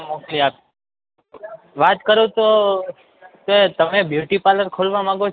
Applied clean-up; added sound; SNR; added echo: none; none; none; none.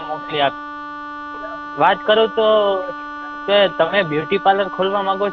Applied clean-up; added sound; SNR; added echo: none; Wind instrument, woodwind instrument; 11 dB; none.